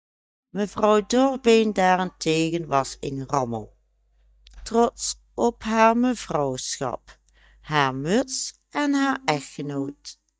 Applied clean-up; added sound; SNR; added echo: neural mask model DeepFilterNet 3.